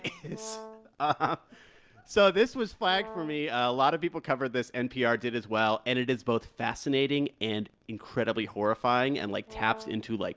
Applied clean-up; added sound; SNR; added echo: none; Brass instrument; 16 dB; none.